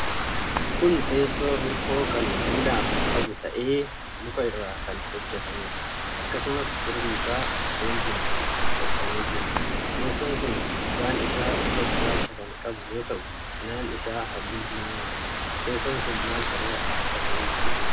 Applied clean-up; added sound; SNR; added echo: none; Rain / Thunderstorm; -5 dB; reverberation time 0.2 s.